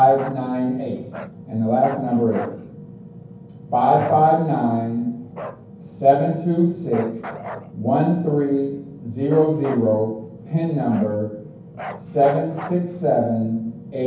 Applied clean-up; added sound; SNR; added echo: none; Bark; 17 dB; reverberation time 0.9 s.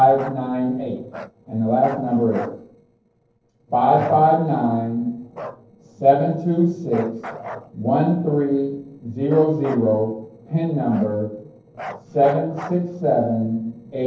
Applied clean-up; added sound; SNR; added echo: neural separator model SepFormer DNS4.